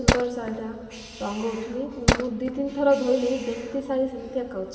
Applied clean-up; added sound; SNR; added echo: none; Tools; 3 dB; reverberation time 2.5 s.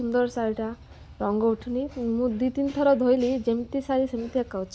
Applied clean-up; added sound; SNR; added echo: none; none; none; none.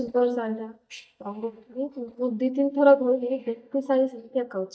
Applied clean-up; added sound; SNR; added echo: neural mask model DeepFilterNet 3.